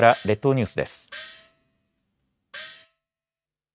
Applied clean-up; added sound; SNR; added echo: neural mask model RNNoise.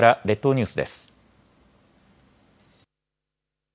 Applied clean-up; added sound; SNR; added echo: none; none; none; none.